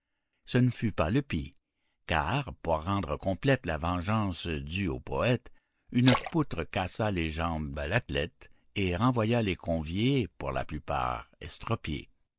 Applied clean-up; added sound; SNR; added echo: none; Splash, splatter; 6 dB; none.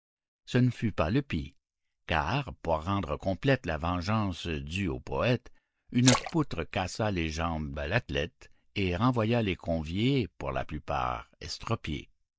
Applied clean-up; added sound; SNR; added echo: neural mask model DeepFilterNet 3.